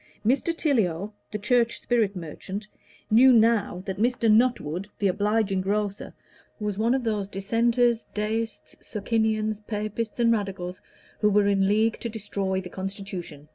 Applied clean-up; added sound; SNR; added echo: none; none; none; none.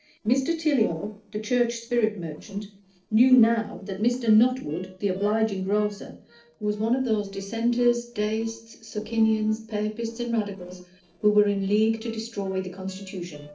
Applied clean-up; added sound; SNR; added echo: neural separator model SepFormer DNS4.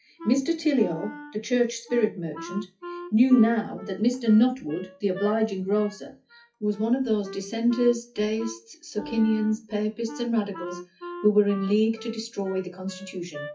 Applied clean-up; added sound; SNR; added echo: classical method WPE with log-MMSE.